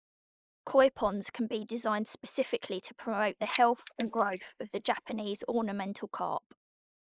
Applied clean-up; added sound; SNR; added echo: neural mask model Resemble Enhance denoiser.